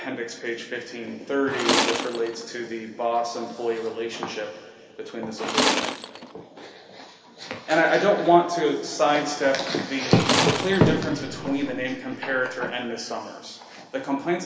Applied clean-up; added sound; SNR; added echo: none; Tools; 0 dB; reverberation time 2.2 s.